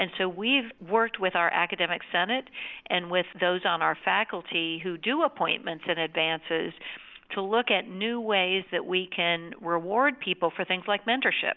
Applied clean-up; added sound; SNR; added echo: none; none; none; none.